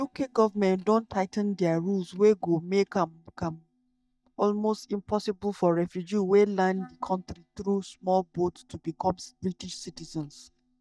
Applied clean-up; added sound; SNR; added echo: neural mask model DeepFilterNet 3.